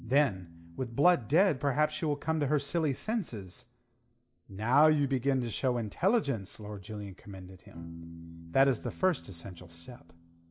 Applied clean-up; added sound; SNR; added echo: none; Piano; 20 dB; none.